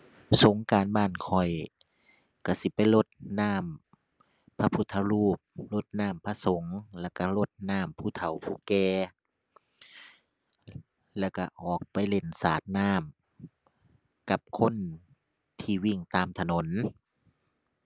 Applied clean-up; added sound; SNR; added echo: none; none; none; none.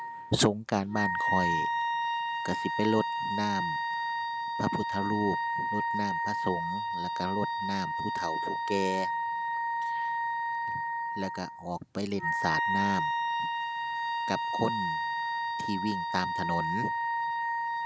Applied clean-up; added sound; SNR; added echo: none; Wind instrument, woodwind instrument; -3 dB; none.